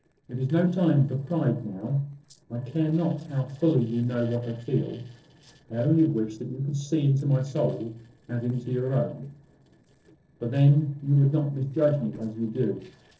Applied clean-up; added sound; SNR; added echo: neural separator model SepFormer DNS4.